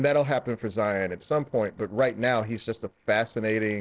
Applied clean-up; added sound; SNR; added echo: neural separator model SepFormer DNS4.